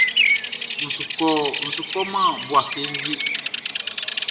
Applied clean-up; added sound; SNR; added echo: none; Bird vocalization, bird call, bird song; -3 dB; reverberation time 1.0 s.